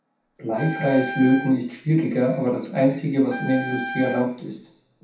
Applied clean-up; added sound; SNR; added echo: none; Wind instrument, woodwind instrument; 11 dB; reverberation time 0.7 s.